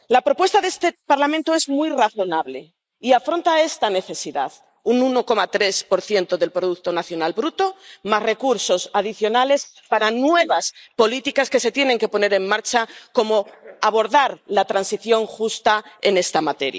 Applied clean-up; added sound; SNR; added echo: neural mask model Resemble Enhance denoiser.